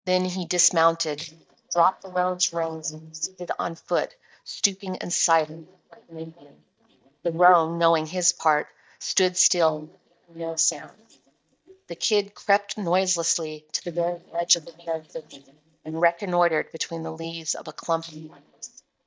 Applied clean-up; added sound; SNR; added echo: neural mask model DeepFilterNet 3.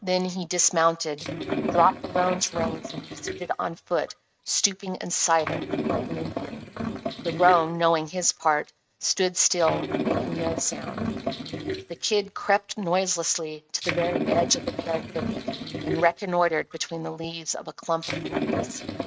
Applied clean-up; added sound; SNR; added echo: neural mask model RNNoise.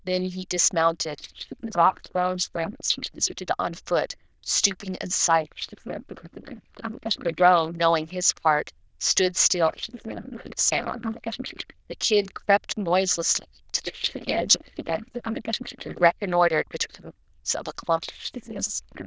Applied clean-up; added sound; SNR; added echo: neural diffusion model UNIVERSE++.